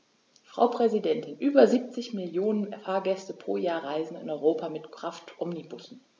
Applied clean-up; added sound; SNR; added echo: none; none; none; none.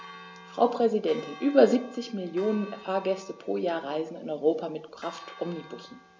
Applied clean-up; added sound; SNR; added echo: none; Church bell; 20 dB; none.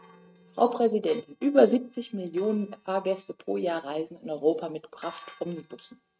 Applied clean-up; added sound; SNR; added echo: neural mask model RNNoise.